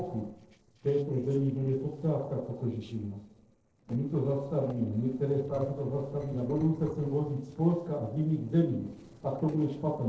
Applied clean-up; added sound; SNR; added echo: neural separator model SepFormer DNS4.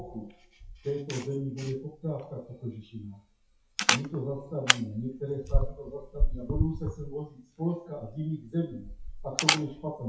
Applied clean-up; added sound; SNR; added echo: classical method WPE with log-MMSE.